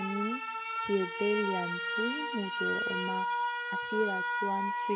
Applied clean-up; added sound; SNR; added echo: none; Alarm; -2 dB; none.